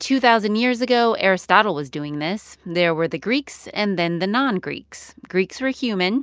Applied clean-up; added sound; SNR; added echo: none; none; none; none.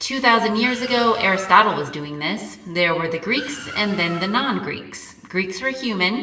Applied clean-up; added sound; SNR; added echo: none; Car; 18 dB; reverberation time 1.1 s.